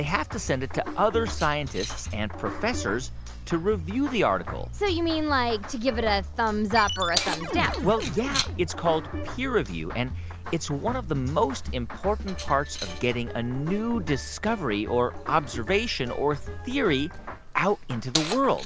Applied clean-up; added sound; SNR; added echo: none; Keys jangling; 11 dB; none.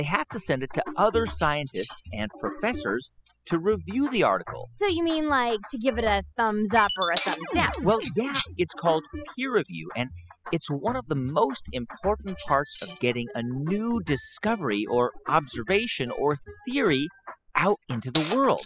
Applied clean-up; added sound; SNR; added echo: classical method spectral subtraction.